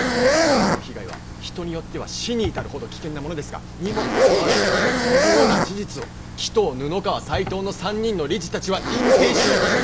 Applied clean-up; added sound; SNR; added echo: none; Zipper (clothing); -4 dB; none.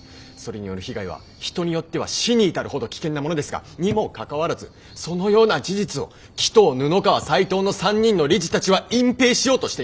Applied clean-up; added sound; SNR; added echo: none; none; none; none.